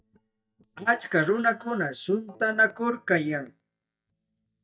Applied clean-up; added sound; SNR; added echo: neural mask model DeepFilterNet 3.